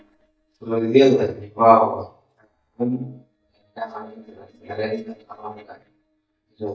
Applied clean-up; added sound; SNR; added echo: neural mask model DeepFilterNet 3.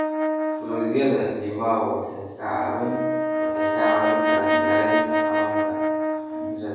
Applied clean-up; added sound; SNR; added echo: none; Brass instrument; -3 dB; reverberation time 1.3 s.